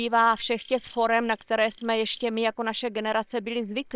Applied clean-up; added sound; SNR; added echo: neural separator model SepFormer WHAM!.